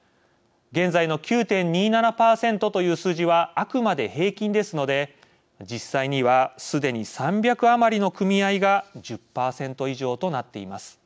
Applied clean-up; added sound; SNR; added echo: none; none; none; none.